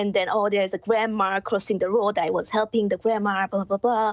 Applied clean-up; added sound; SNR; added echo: none; none; none; none.